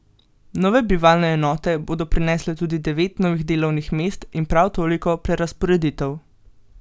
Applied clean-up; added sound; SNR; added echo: none; none; none; none.